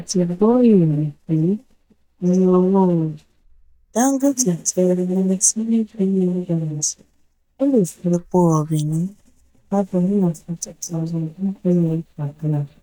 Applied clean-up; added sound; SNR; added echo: neural mask model DeepFilterNet 3.